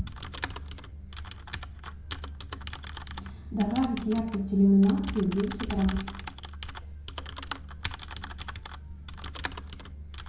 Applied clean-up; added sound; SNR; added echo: none; Typing; 10 dB; reverberation time 0.6 s.